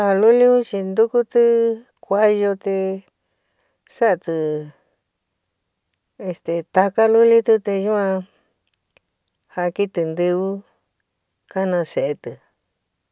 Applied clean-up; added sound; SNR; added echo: none; none; none; none.